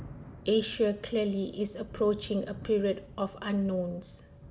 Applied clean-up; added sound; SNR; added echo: none; Thunder / Rain; 17 dB; reverberation time 0.6 s.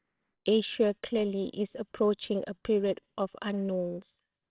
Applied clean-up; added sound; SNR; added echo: neural separator model SepFormer WHAMR!.